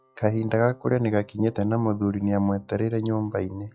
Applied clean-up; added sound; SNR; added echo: classical method log-MMSE.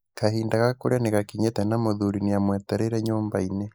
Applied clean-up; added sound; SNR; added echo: neural mask model Resemble Enhance denoiser.